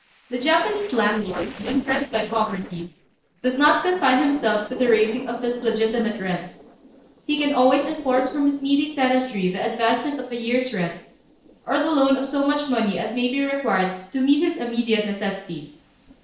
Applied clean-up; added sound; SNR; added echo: neural separator model SepFormer DNS4.